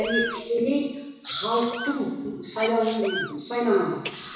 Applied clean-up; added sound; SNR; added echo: none; Sneeze; 8 dB; reverberation time 1.1 s.